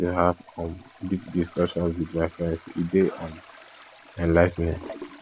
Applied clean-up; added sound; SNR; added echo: none; Toilet flush; 18 dB; none.